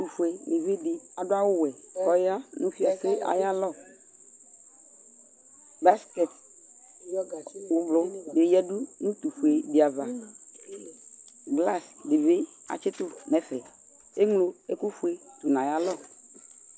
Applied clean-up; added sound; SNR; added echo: none; none; none; none.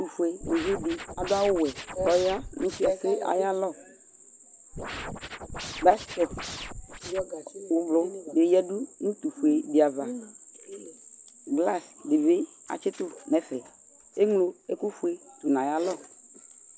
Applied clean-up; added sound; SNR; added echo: none; Scratching (performance technique); 10 dB; none.